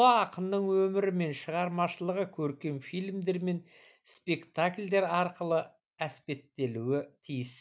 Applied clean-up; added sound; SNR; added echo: none; none; none; none.